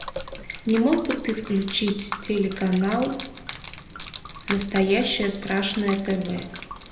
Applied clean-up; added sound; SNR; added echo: none; Gurgling / Liquid; 10 dB; reverberation time 0.7 s.